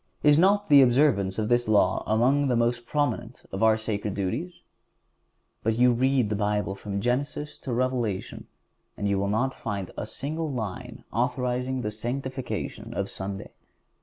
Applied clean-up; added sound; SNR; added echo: none; none; none; none.